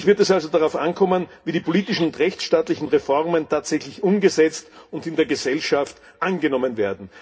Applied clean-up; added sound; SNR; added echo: none; Bird; 17 dB; reverberation time 0.3 s.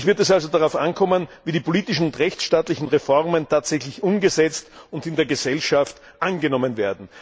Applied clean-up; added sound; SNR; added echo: none; none; none; none.